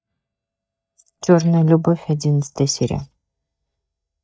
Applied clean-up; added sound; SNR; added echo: neural mask model DeepFilterNet 3.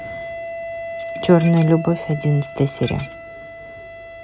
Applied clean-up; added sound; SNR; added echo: none; Dishes, pots, and pans / Glass + Wind instrument, woodwind instrument; 10 dB; none.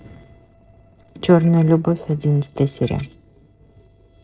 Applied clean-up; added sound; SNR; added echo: neural separator model SepFormer DNS4.